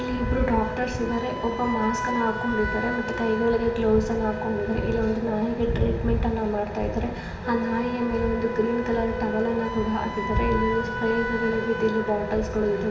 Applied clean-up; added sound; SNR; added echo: none; Wind instrument, woodwind instrument; 8 dB; reverberation time 0.8 s.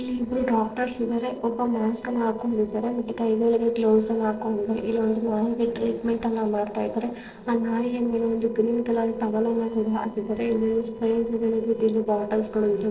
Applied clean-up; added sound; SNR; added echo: neural separator model SepFormer DNS4.